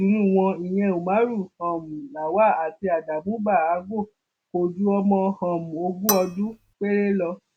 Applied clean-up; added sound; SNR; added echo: none; Cutlery, silverware / Dishes, pots, and pans; 6 dB; none.